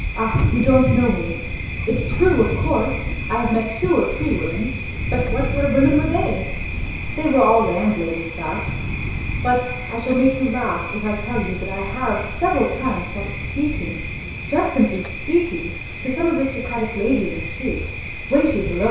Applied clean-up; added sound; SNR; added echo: none; Thunder; 4 dB; reverberation time 0.7 s.